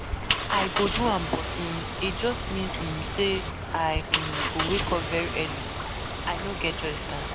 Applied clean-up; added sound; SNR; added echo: none; Stream / Trickle, dribble + Engine; -1 dB; none.